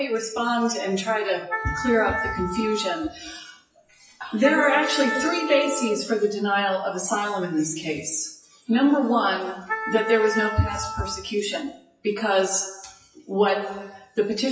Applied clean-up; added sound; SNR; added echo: classical method WPE with log-MMSE.